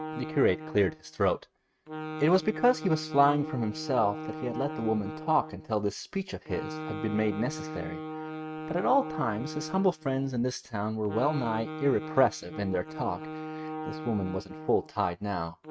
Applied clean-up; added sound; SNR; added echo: neural mask model RNNoise.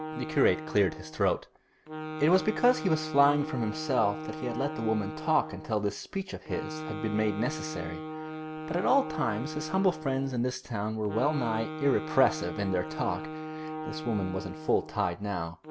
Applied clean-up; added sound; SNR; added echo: none; Wind instrument, woodwind instrument; 9 dB; none.